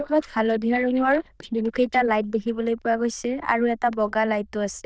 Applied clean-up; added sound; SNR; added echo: neural diffusion model UNIVERSE++.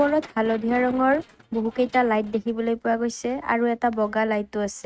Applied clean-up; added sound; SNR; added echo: neural mask model RNNoise.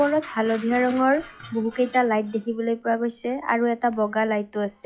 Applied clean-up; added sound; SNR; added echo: classical method log-MMSE.